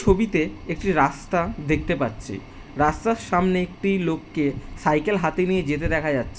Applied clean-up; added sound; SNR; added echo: none; none; none; none.